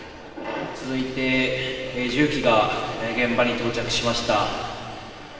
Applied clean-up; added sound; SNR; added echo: none; none; none; reverberation time 2.7 s.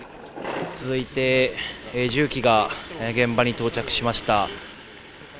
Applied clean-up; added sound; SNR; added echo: none; none; none; none.